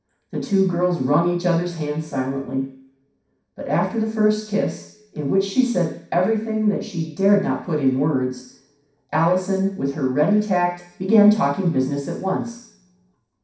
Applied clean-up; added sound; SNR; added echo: none; none; none; reverberation time 0.6 s.